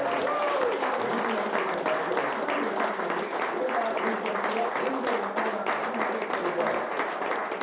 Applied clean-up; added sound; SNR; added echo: none; Applause; -5 dB; reverberation time 0.7 s.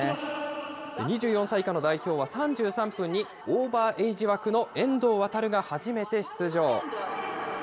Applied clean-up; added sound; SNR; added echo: none; none; none; none.